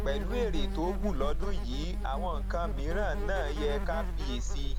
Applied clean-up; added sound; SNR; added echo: none; Insect + Mechanical fan; -5 dB; none.